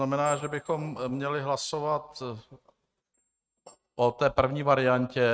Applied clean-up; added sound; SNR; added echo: neural mask model RNNoise.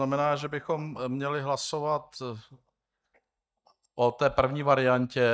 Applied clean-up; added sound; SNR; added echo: neural mask model DeepFilterNet 3.